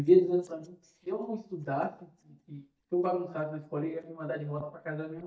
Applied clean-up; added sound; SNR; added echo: neural mask model DeepFilterNet 3.